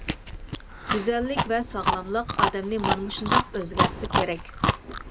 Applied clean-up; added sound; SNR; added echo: none; Chewing, mastication; -3 dB; none.